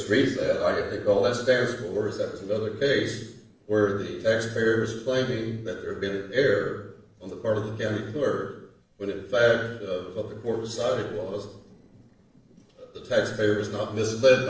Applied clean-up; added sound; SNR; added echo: neural separator model SepFormer DNS4.